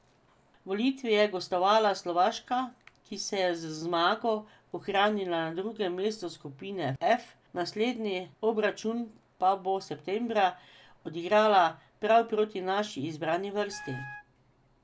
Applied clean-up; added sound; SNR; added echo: none; Wind instrument, woodwind instrument; 16 dB; none.